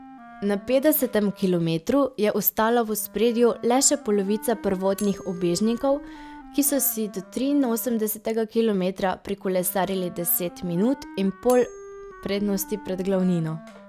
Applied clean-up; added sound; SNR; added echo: none; Cutlery, silverware + Wind instrument, woodwind instrument; 20 dB; none.